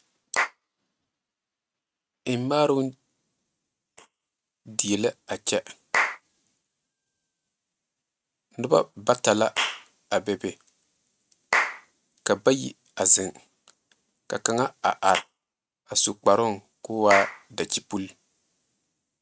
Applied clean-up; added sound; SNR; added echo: neural mask model RNNoise.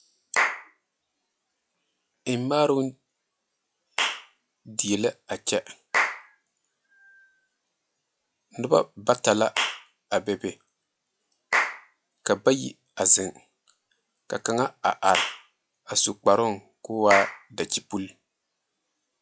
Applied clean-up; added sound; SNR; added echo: classical method log-MMSE.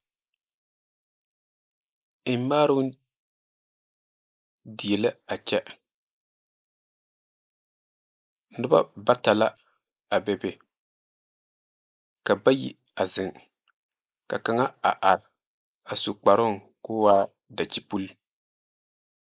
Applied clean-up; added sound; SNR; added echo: neural mask model Resemble Enhance denoiser.